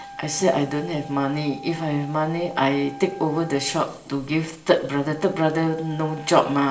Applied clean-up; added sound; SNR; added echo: none; Wind instrument, woodwind instrument; 17 dB; reverberation time 1.4 s.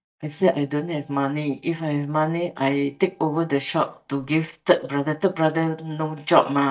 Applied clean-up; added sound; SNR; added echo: neural mask model DeepFilterNet 3.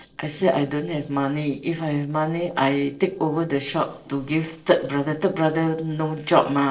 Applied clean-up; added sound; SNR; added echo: neural separator model SepFormer DNS4.